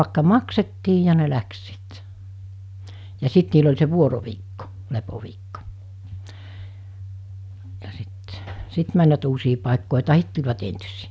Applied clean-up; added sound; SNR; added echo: none; none; none; none.